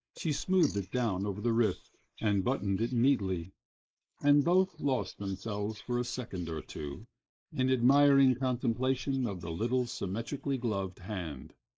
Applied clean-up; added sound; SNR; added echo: neural mask model Resemble Enhance denoiser.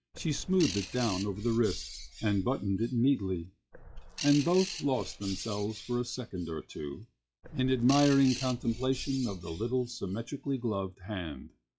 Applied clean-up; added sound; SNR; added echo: classical method log-MMSE.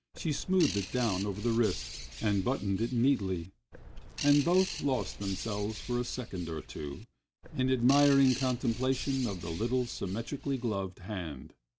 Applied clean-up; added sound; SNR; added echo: none; Bird; 11 dB; none.